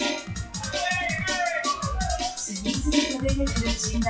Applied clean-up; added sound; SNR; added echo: classical method WPE with log-MMSE.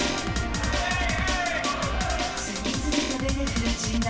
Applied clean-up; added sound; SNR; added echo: none; Drum; 0 dB; reverberation time 0.3 s.